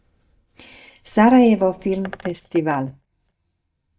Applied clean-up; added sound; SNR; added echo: neural mask model DeepFilterNet 3.